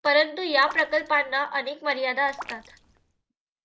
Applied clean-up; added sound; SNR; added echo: none; Raindrop; 18 dB; none.